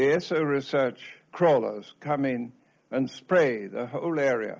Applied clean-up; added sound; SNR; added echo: none; none; none; none.